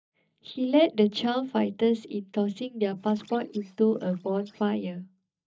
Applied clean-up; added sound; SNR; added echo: neural mask model DeepFilterNet 3.